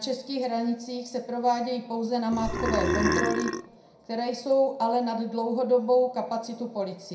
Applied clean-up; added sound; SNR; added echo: none; Burping, eructation; 0 dB; reverberation time 0.5 s.